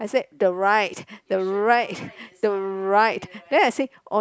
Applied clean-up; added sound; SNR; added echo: none; none; none; none.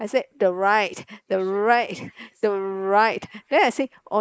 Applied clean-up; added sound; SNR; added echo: neural mask model Resemble Enhance denoiser.